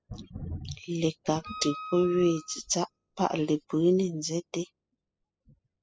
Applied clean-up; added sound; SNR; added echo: classical method spectral subtraction.